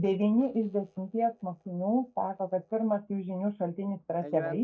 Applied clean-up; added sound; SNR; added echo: neural mask model DeepFilterNet 3.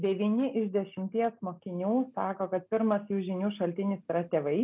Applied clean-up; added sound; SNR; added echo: none; none; none; none.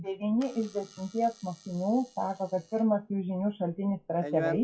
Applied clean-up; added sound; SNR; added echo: classical method WPE with log-MMSE.